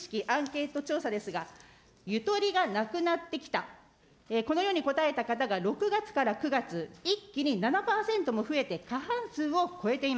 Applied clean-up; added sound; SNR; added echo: none; none; none; none.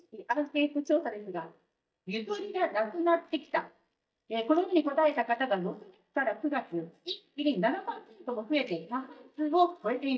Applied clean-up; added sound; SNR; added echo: neural mask model DeepFilterNet 3.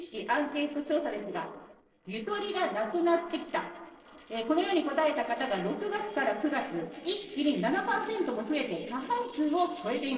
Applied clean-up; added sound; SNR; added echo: neural separator model SepFormer DNS4.